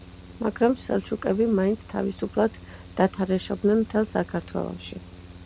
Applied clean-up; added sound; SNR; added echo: none; Mechanical fan; 18 dB; none.